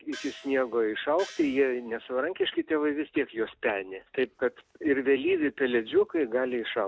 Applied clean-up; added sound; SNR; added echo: none; Gong; 19 dB; none.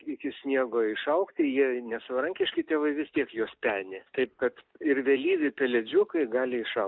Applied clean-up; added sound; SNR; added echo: neural mask model Resemble Enhance denoiser.